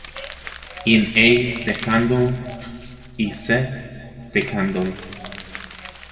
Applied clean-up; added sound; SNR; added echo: none; Crumpling, crinkling; 18 dB; reverberation time 1.9 s.